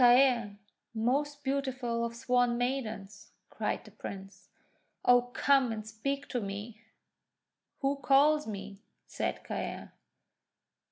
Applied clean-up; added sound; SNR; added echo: none; none; none; none.